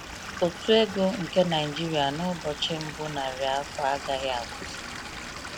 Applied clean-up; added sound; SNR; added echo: none; Stream / Liquid; 10 dB; none.